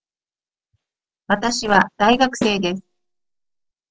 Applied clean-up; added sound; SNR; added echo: neural separator model SepFormer DNS4.